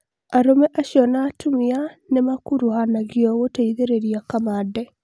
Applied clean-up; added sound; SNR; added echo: none; none; none; none.